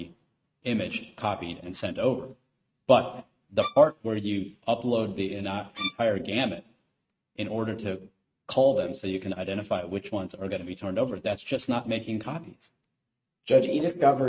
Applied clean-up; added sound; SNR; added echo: neural mask model RNNoise.